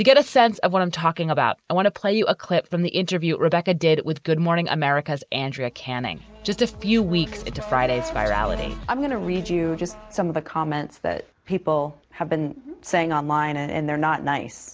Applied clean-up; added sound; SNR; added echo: none; none; none; none.